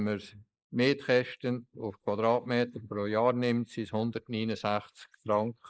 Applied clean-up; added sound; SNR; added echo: neural mask model Resemble Enhance denoiser.